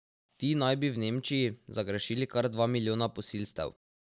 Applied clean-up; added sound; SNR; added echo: none; none; none; none.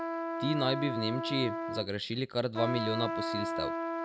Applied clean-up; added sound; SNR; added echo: none; Trumpet; 2 dB; none.